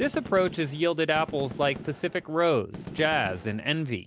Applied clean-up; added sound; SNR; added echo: none; Gunshot, gunfire; 15 dB; none.